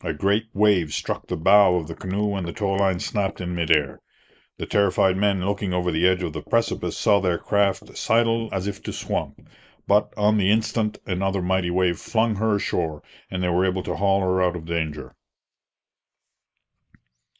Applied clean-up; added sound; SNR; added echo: neural mask model Resemble Enhance denoiser.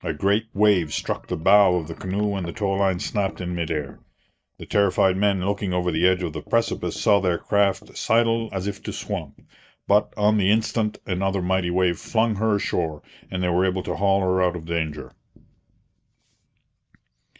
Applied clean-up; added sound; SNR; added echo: neural mask model DeepFilterNet 3.